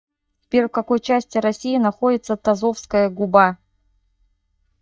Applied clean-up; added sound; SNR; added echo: neural mask model DeepFilterNet 3.